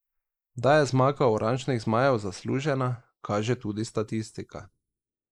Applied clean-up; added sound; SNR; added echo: neural mask model Resemble Enhance denoiser.